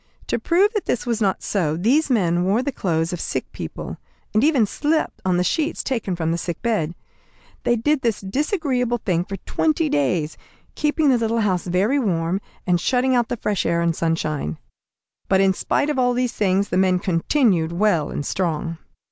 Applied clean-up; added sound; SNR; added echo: none; none; none; none.